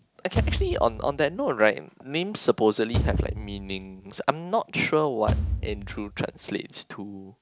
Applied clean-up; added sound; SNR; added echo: none; Bass drum / Thump, thud; 3 dB; none.